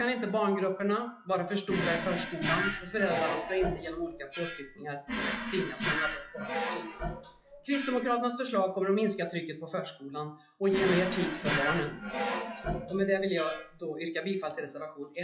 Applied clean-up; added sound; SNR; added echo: classical method WPE with log-MMSE.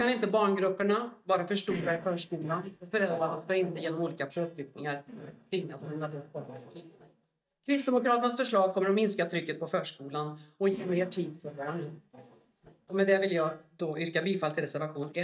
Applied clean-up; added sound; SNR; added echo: neural mask model DeepFilterNet 3.